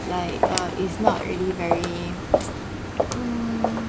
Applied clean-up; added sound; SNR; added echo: none; Walk, footsteps; -2 dB; none.